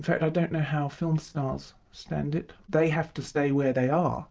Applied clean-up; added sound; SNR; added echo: none; none; none; none.